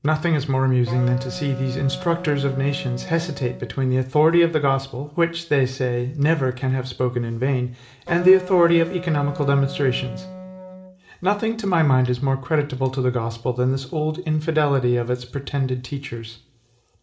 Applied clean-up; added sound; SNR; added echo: none; Wind instrument, woodwind instrument; 14 dB; reverberation time 0.5 s.